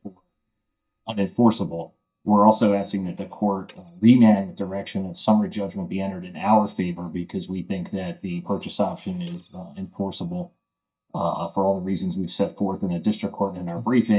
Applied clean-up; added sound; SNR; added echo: neural mask model DeepFilterNet 3.